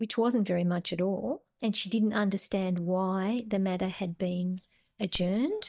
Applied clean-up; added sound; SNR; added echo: neural mask model DeepFilterNet 3.